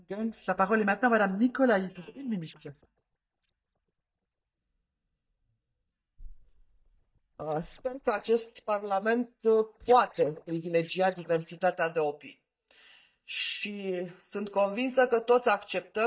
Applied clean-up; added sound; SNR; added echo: neural mask model DeepFilterNet 3.